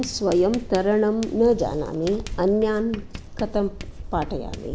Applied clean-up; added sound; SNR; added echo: none; Writing; 14 dB; none.